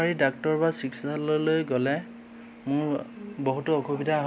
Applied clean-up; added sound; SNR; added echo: none; Brass instrument; 18 dB; none.